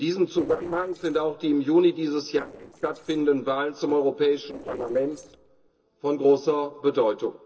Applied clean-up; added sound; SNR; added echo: neural separator model SepFormer DNS4.